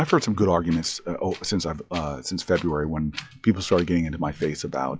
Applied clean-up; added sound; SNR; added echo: classical method log-MMSE.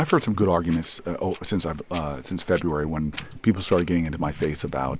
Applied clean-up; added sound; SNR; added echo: neural mask model Resemble Enhance denoiser.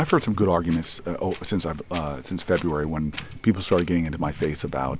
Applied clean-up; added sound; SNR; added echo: none; Wind; 16 dB; none.